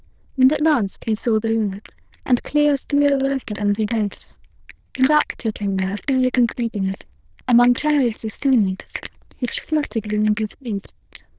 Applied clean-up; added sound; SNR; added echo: neural diffusion model UNIVERSE++.